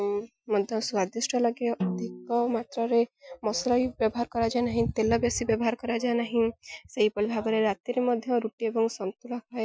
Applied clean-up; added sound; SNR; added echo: classical method Wiener filter.